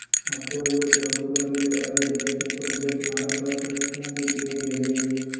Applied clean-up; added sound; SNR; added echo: none; Bell; 1 dB; reverberation time 2.0 s.